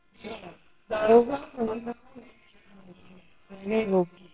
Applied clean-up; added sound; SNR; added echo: neural separator model SepFormer WHAMR!.